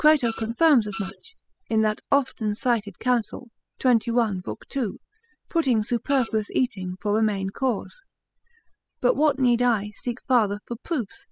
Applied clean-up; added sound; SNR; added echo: classical method spectral subtraction.